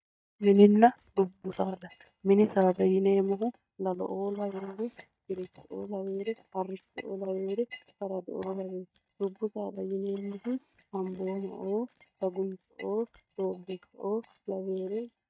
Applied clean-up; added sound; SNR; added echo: neural mask model DeepFilterNet 3.